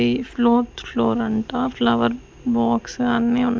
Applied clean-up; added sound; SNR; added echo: none; none; none; none.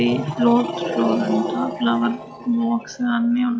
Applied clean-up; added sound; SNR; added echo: classical method log-MMSE.